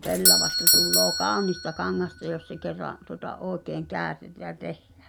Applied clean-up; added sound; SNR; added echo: none; Doorbell; -3 dB; none.